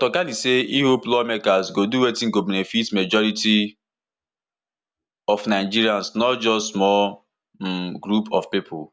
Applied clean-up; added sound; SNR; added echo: none; none; none; none.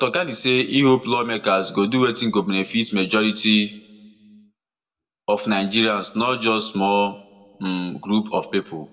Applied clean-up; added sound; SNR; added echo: none; none; none; reverberation time 0.7 s.